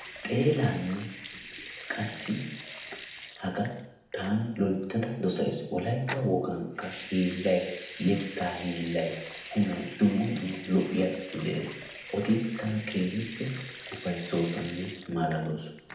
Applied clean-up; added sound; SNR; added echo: none; Sink (filling or washing) / Water tap, faucet / Liquid; 14 dB; reverberation time 0.8 s.